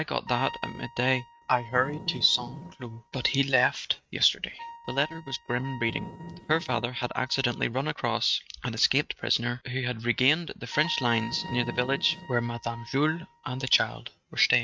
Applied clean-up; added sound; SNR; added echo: neural mask model RNNoise.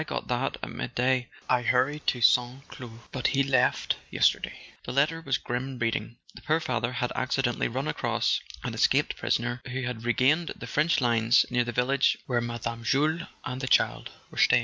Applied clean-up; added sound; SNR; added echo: none; none; none; none.